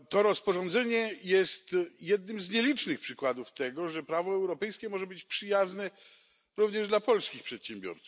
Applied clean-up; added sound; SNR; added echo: none; none; none; none.